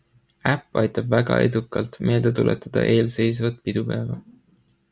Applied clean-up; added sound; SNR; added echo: none; none; none; none.